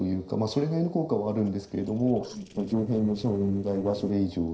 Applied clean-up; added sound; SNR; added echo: neural separator model SepFormer DNS4.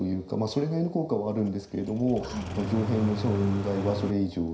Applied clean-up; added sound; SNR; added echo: none; Engine starting; 6 dB; reverberation time 0.5 s.